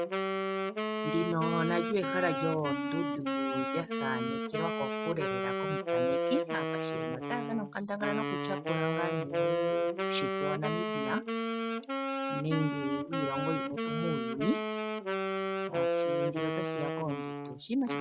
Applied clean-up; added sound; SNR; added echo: none; Wind instrument, woodwind instrument; -3 dB; none.